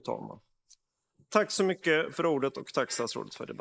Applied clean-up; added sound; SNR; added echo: neural mask model Resemble Enhance denoiser.